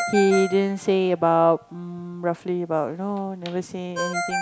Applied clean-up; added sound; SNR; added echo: none; Ringtone; 10 dB; none.